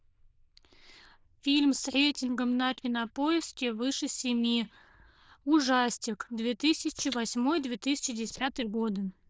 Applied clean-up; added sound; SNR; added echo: neural diffusion model UNIVERSE++.